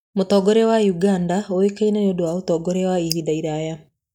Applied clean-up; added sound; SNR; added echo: neural mask model DeepFilterNet 3.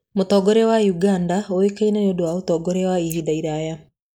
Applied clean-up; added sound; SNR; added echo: neural mask model Resemble Enhance denoiser.